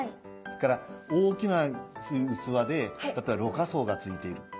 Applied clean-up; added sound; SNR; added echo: none; none; none; none.